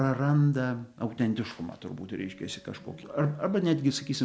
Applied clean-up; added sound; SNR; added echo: none; none; none; none.